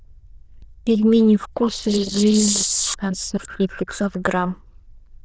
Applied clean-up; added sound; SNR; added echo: neural diffusion model UNIVERSE++.